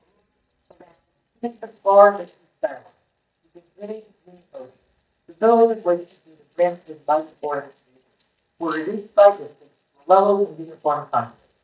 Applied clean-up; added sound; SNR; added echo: neural mask model DeepFilterNet 3.